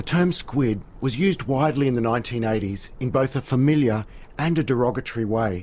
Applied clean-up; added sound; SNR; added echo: none; none; none; none.